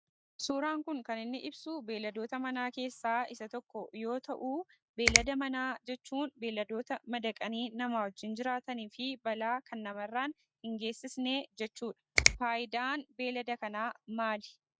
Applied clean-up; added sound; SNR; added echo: none; Finger snapping; -4 dB; none.